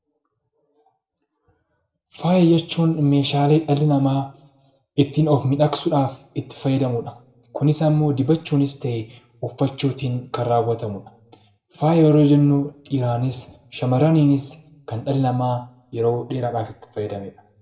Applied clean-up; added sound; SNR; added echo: none; none; none; reverberation time 0.5 s.